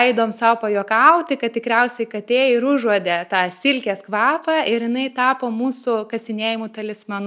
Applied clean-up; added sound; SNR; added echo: none; none; none; none.